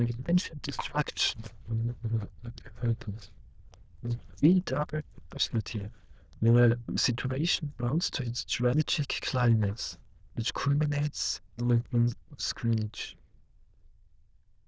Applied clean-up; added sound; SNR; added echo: neural diffusion model UNIVERSE++.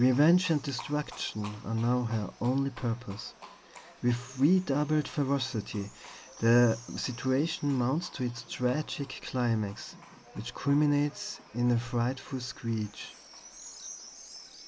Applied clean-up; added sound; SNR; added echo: none; Livestock, farm animals, working animals; 20 dB; none.